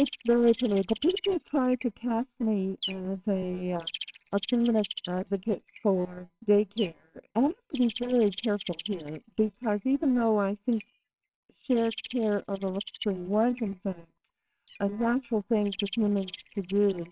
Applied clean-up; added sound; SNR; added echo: neural separator model SepFormer WHAMR!.